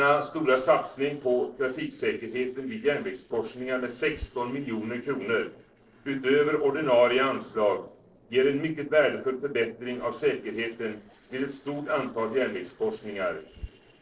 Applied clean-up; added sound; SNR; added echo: neural separator model SepFormer DNS4.